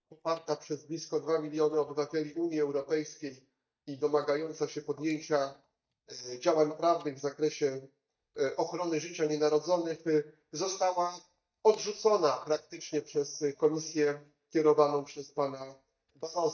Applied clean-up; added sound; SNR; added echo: neural mask model DeepFilterNet 3.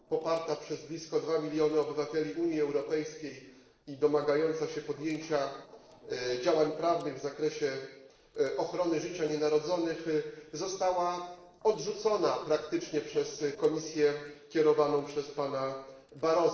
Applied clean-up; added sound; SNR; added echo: neural separator model SepFormer DNS4.